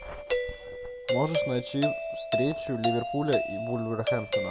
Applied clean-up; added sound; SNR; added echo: none; Doorbell; 0 dB; none.